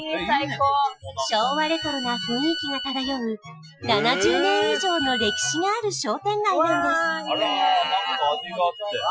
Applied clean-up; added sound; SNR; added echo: classical method Wiener filter.